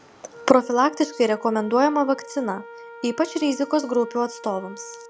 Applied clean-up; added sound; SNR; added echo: none; Wind instrument, woodwind instrument; 18 dB; none.